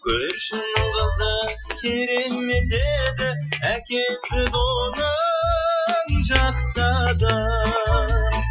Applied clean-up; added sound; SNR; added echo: classical method Wiener filter.